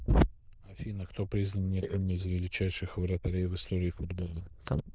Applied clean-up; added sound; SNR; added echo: neural diffusion model UNIVERSE++.